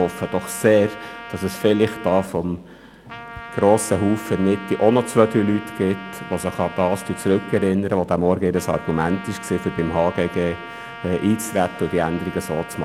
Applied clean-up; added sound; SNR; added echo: none; Trumpet; 15 dB; none.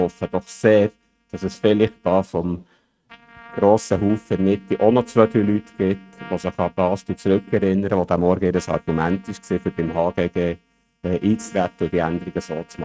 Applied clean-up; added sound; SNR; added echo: neural mask model RNNoise.